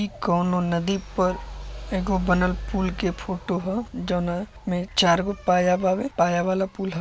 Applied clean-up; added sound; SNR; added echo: none; none; none; none.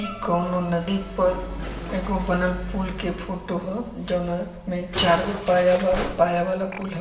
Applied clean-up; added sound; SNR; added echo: none; Musical instrument; 12 dB; reverberation time 1.2 s.